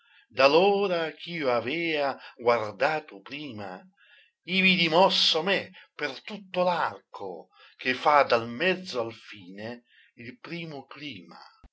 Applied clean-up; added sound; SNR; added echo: none; none; none; none.